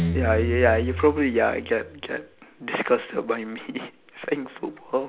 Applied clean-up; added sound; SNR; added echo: none; Guitar; 7 dB; none.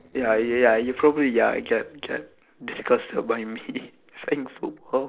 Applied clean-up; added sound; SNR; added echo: neural separator model SepFormer DNS4.